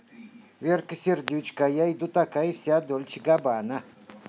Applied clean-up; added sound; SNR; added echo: none; none; none; none.